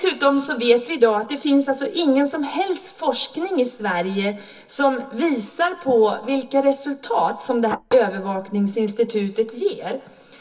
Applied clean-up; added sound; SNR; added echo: none; none; none; reverberation time 0.2 s.